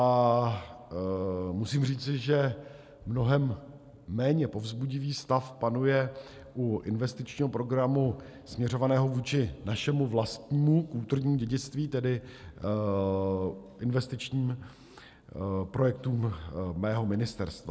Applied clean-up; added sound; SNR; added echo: none; none; none; none.